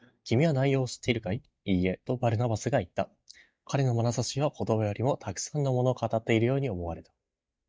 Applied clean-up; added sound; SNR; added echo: neural mask model DeepFilterNet 3.